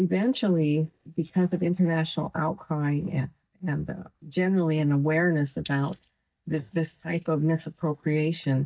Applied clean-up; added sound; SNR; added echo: neural mask model DeepFilterNet 3.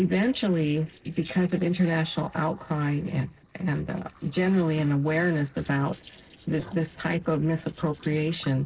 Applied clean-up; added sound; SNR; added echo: neural separator model SepFormer DNS4.